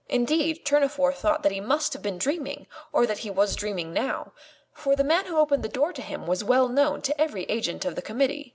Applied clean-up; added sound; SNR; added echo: none; none; none; none.